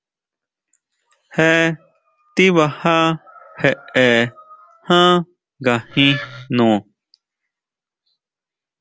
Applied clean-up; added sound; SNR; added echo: none; Wood; 13 dB; none.